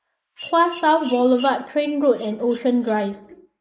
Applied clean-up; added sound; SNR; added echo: neural mask model Resemble Enhance denoiser.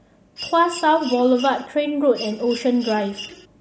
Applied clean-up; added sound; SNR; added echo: none; Mechanisms; 15 dB; none.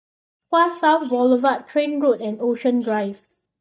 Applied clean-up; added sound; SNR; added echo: neural mask model DeepFilterNet 3.